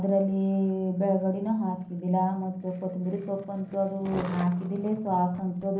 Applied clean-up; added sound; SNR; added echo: none; Skateboard; 18 dB; reverberation time 0.6 s.